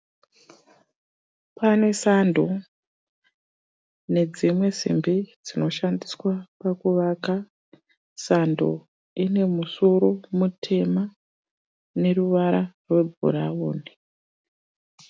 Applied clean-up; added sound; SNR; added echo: none; none; none; none.